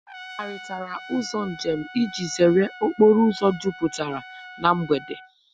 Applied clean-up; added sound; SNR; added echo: none; Trumpet; 18 dB; none.